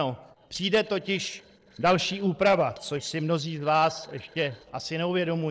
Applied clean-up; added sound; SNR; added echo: neural separator model SepFormer DNS4.